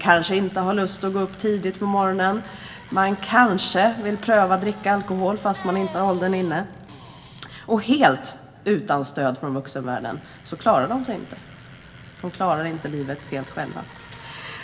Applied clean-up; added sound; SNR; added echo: none; Bicycle; 20 dB; reverberation time 0.6 s.